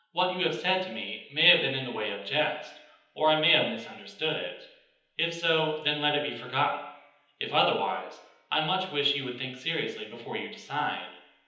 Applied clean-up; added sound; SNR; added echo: none; none; none; reverberation time 1.3 s.